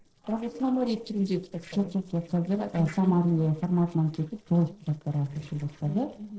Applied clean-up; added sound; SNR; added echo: neural separator model SepFormer DNS4.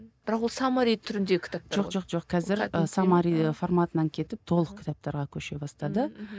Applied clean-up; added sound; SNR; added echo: none; none; none; none.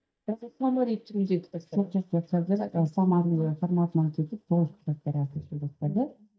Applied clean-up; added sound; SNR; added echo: neural mask model DeepFilterNet 3.